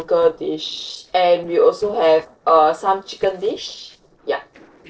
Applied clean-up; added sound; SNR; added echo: neural separator model SepFormer DNS4.